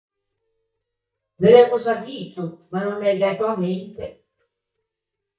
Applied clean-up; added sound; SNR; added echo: neural mask model DeepFilterNet 3.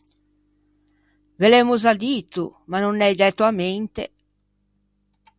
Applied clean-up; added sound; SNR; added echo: none; none; none; none.